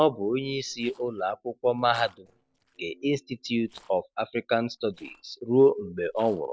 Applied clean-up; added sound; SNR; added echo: neural separator model SepFormer DNS4.